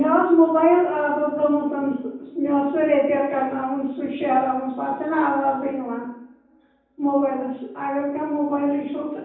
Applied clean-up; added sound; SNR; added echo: none; none; none; reverberation time 0.9 s.